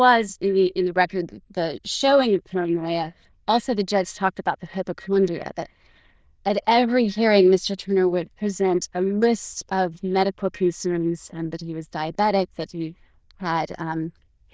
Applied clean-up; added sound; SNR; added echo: neural diffusion model UNIVERSE++.